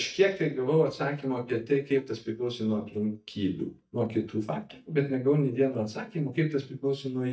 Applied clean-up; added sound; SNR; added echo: neural mask model DeepFilterNet 3.